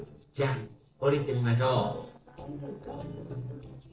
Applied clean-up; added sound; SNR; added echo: neural separator model SepFormer DNS4.